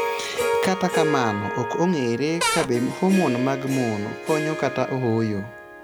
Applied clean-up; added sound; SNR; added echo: none; Cupboard open or close / Door + Harp; 4 dB; none.